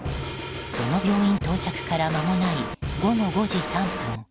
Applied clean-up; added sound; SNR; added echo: none; Drum kit; 5 dB; none.